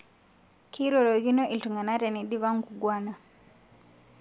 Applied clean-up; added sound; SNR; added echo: none; none; none; none.